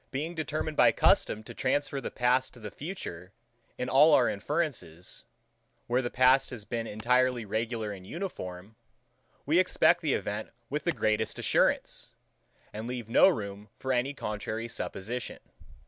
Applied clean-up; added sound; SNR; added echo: none; Walk, footsteps; 20 dB; none.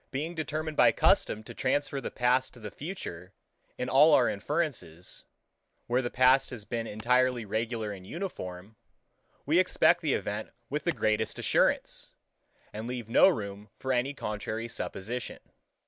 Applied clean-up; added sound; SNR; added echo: neural mask model Resemble Enhance denoiser.